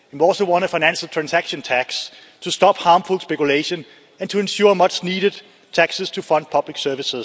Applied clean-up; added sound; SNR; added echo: none; none; none; none.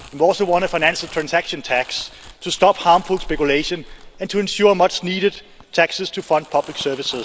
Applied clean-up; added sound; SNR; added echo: none; Crumpling, crinkling; 18 dB; none.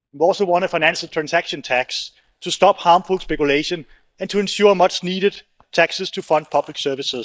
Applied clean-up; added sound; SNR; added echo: neural mask model DeepFilterNet 3.